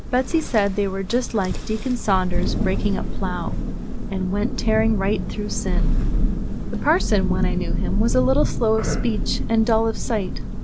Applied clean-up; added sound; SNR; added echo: none; Thunder; -1 dB; none.